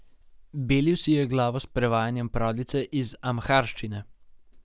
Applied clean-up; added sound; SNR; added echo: none; none; none; none.